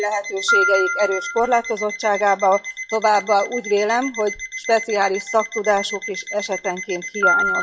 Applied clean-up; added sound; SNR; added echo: classical method log-MMSE.